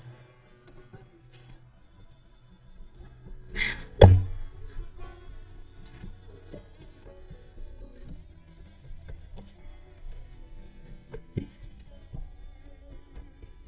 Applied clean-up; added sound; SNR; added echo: neural mask model DeepFilterNet 3.